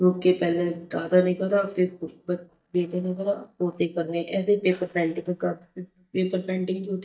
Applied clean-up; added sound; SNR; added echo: neural mask model DeepFilterNet 3.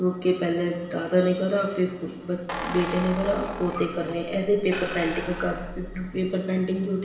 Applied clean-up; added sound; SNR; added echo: none; Squeak; 9 dB; reverberation time 0.9 s.